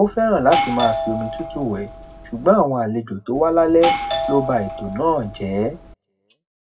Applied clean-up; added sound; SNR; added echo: none; Doorbell; 6 dB; reverberation time 0.2 s.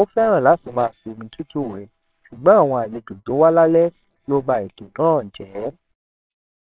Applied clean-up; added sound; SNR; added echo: neural separator model SepFormer WHAMR!.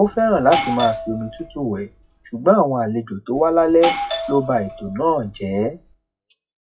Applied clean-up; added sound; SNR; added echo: classical method WPE with log-MMSE.